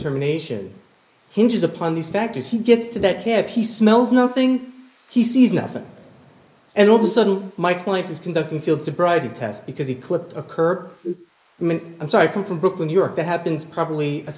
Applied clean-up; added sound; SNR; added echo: neural mask model Resemble Enhance denoiser.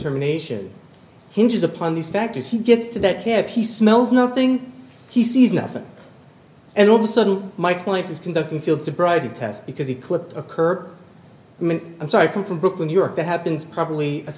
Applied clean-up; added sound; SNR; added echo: none; none; none; none.